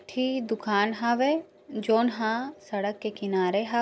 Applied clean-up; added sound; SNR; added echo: none; none; none; none.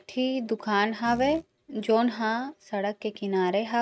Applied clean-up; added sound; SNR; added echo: neural mask model RNNoise.